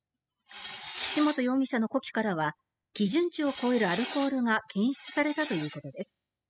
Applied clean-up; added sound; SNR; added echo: classical method spectral subtraction.